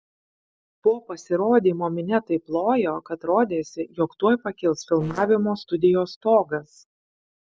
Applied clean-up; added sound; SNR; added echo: neural separator model SepFormer DNS4.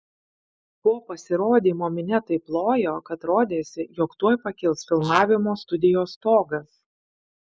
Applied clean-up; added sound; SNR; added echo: neural mask model Resemble Enhance denoiser.